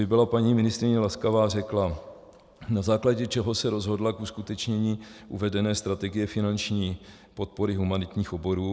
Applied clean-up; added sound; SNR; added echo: none; none; none; none.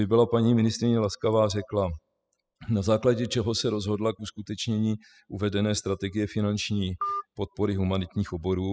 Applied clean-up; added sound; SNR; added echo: classical method spectral subtraction.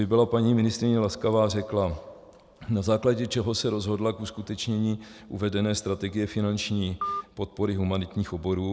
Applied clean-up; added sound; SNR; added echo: none; Telephone; 11 dB; none.